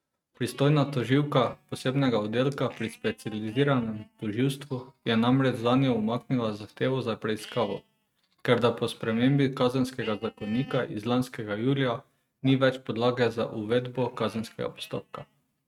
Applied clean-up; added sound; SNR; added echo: neural mask model RNNoise.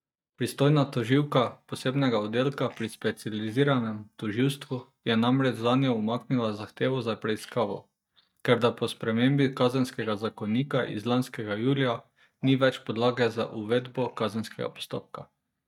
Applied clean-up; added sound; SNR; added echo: neural mask model DeepFilterNet 3.